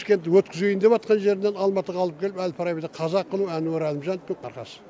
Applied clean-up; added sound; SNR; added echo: none; none; none; none.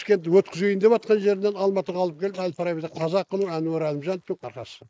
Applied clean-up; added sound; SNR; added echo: neural mask model Resemble Enhance denoiser.